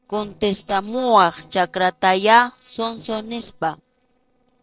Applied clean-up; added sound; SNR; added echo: neural separator model SepFormer DNS4.